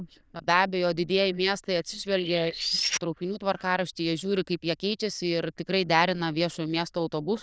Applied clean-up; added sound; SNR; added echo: neural diffusion model UNIVERSE++.